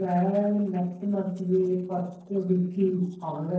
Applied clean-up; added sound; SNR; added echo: neural separator model SepFormer DNS4.